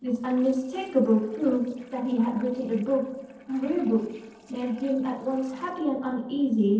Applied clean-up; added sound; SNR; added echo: neural separator model SepFormer DNS4.